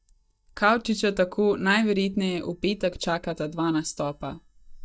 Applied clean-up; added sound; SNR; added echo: neural mask model DeepFilterNet 3.